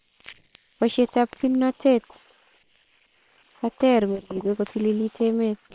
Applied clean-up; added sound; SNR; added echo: neural separator model SepFormer WHAM!.